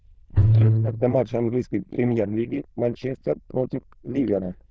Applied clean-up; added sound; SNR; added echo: neural diffusion model UNIVERSE++.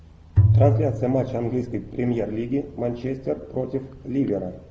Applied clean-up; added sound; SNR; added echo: none; Bowed string instrument; -3 dB; none.